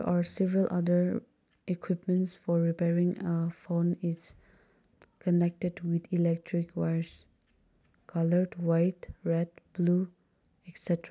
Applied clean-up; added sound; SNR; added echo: none; none; none; none.